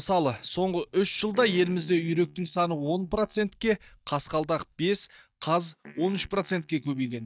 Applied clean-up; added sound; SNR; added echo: neural mask model DeepFilterNet 3.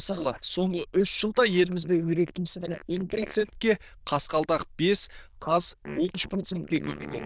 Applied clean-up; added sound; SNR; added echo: neural diffusion model UNIVERSE++.